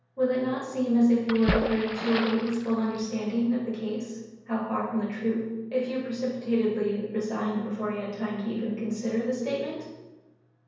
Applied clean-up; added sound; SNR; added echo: none; Splash, splatter; 4 dB; reverberation time 1.1 s.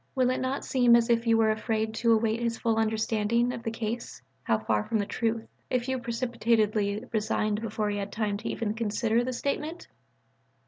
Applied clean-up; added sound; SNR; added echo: none; none; none; none.